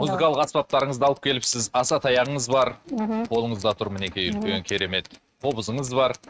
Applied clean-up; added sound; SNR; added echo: neural mask model RNNoise.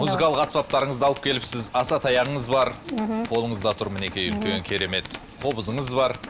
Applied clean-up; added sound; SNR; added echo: none; Tools; 12 dB; none.